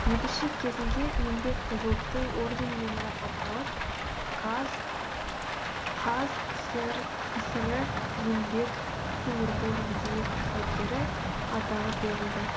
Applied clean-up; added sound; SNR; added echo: none; Rain; -2 dB; none.